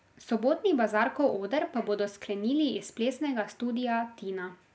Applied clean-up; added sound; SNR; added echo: none; none; none; none.